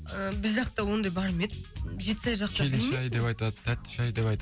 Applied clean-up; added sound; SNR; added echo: none; none; none; none.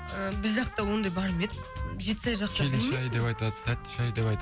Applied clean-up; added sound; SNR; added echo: none; Trumpet; 15 dB; none.